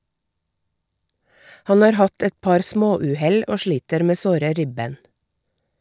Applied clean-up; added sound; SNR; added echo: none; none; none; none.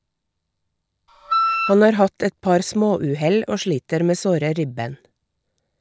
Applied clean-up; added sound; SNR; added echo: none; Wind instrument, woodwind instrument; 0 dB; none.